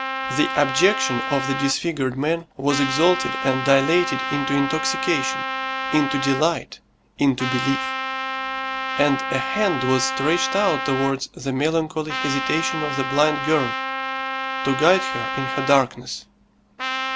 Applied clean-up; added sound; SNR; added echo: none; Trumpet; 4 dB; none.